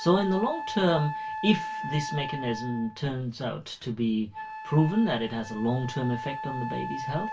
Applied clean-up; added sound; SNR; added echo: none; Wind instrument, woodwind instrument; 9 dB; reverberation time 0.2 s.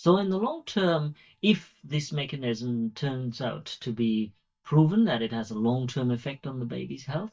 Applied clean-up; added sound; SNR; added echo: neural mask model DeepFilterNet 3.